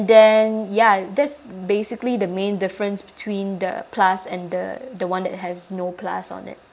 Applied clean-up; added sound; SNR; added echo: none; none; none; none.